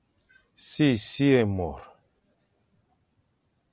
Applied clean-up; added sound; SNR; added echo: none; none; none; none.